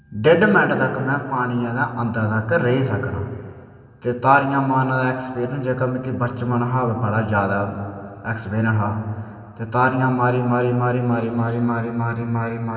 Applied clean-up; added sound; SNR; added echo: none; none; none; reverberation time 2.7 s.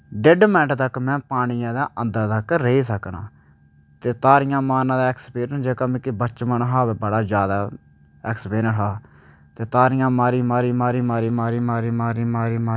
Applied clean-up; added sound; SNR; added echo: none; none; none; none.